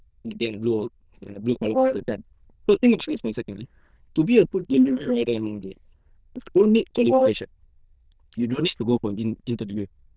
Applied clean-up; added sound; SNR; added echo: neural diffusion model UNIVERSE++.